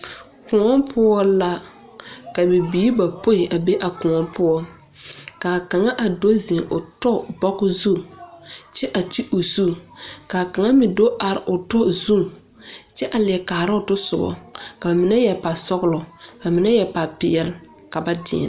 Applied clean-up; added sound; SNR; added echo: none; none; none; none.